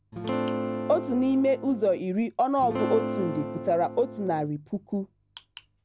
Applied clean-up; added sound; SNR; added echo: none; Acoustic guitar / Strum; 5 dB; none.